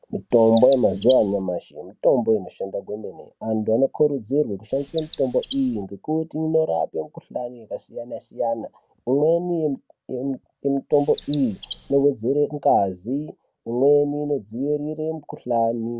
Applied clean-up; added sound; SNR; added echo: none; Chirp, tweet; 8 dB; none.